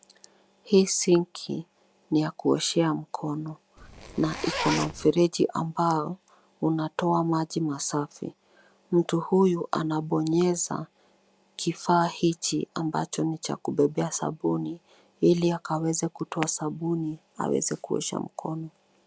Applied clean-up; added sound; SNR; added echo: none; Zipper (clothing); 7 dB; none.